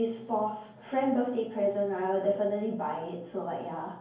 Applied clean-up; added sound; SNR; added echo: none; none; none; reverberation time 0.9 s.